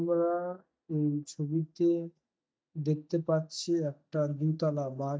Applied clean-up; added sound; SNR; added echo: neural mask model DeepFilterNet 3.